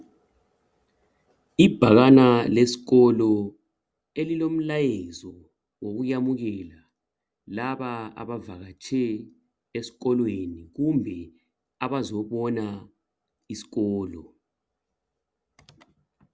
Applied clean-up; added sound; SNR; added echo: none; none; none; none.